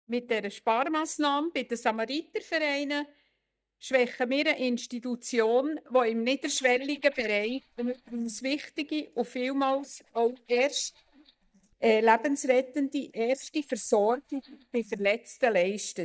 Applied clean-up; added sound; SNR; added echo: neural mask model DeepFilterNet 3.